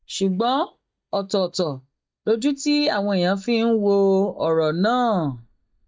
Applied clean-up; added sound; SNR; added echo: neural mask model DeepFilterNet 3.